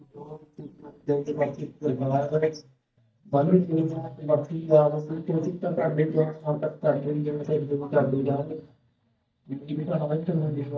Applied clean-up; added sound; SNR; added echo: neural mask model DeepFilterNet 3.